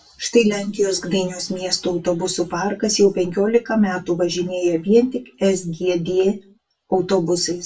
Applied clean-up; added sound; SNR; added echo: none; none; none; reverberation time 0.2 s.